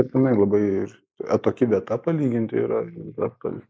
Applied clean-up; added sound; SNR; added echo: neural mask model Resemble Enhance denoiser.